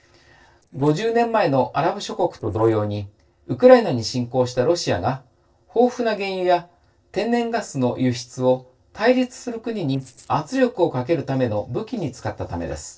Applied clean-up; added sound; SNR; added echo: neural separator model SepFormer DNS4.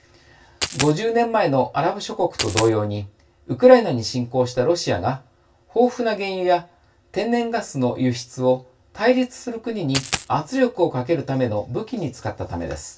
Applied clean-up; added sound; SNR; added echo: none; Coin (dropping); 5 dB; reverberation time 0.2 s.